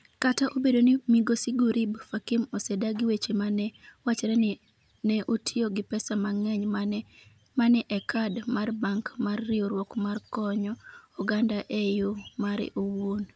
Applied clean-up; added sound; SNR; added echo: none; none; none; none.